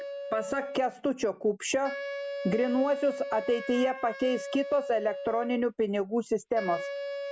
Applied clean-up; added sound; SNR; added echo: none; Wind instrument, woodwind instrument; 9 dB; none.